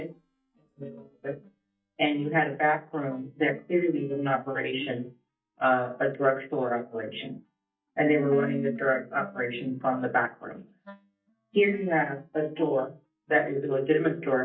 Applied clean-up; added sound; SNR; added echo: neural mask model DeepFilterNet 3.